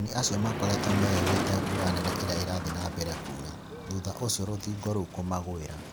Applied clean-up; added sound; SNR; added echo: none; Motor vehicle (road); 3 dB; none.